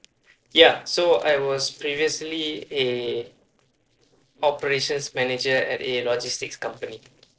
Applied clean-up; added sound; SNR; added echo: neural separator model SepFormer DNS4.